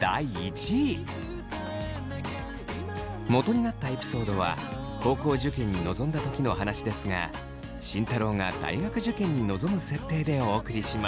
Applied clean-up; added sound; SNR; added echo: none; none; none; none.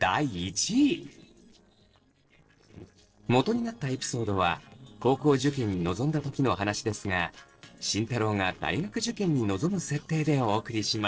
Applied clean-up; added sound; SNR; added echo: neural separator model SepFormer DNS4.